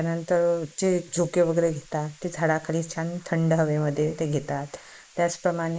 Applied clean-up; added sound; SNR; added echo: neural mask model Resemble Enhance denoiser.